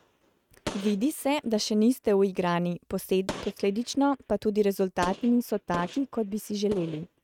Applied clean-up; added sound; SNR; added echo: neural mask model RNNoise.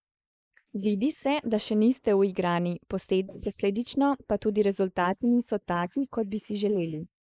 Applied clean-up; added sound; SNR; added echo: neural mask model Resemble Enhance denoiser.